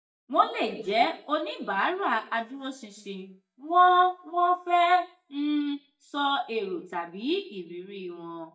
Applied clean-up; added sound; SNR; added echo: neural mask model DeepFilterNet 3.